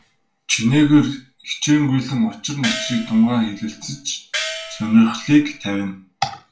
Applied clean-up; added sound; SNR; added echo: none; Gong; 11 dB; reverberation time 0.3 s.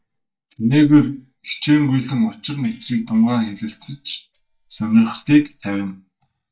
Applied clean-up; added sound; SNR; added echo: neural mask model DeepFilterNet 3.